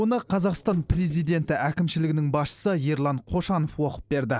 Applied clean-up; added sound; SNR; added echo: neural separator model SepFormer DNS4.